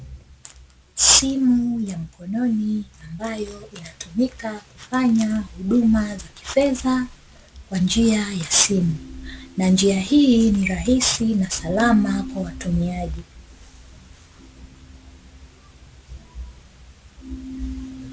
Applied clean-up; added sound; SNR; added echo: none; none; none; none.